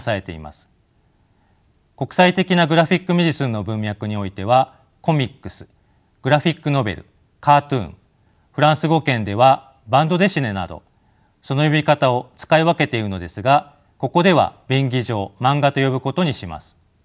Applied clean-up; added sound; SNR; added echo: none; none; none; none.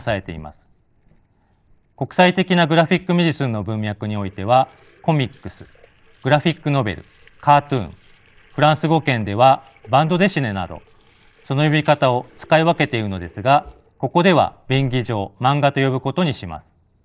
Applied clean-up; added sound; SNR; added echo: neural separator model SepFormer DNS4.